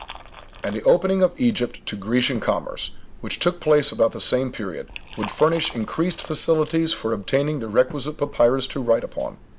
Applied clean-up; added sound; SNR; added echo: none; Liquid; 17 dB; none.